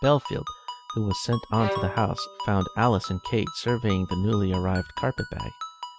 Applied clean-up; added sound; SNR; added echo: none; Ringtone + Bowed string instrument; 10 dB; none.